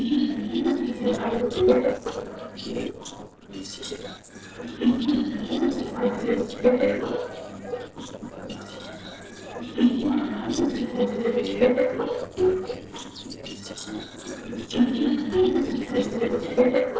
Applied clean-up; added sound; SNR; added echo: neural separator model SepFormer DNS4.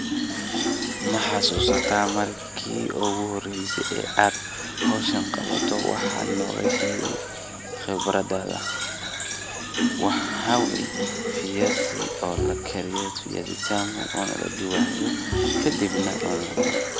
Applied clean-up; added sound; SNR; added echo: none; Bowed string instrument + Fill (with liquid); 0 dB; none.